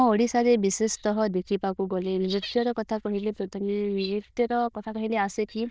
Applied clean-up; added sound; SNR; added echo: neural diffusion model UNIVERSE++.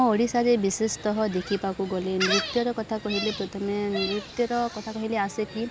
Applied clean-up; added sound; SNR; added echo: none; Gull, seagull; 10 dB; none.